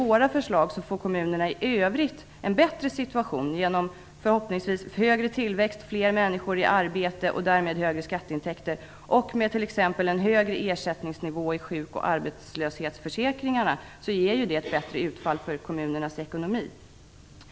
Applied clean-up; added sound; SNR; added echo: none; none; none; none.